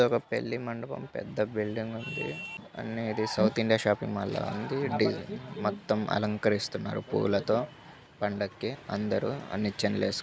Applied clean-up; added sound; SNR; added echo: none; none; none; none.